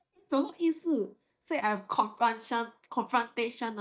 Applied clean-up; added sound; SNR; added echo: neural mask model DeepFilterNet 3.